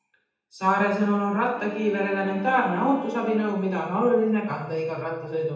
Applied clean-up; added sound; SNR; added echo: none; Wind instrument, woodwind instrument; 18 dB; reverberation time 0.8 s.